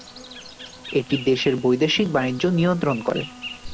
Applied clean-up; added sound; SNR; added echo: none; Insect; 15 dB; none.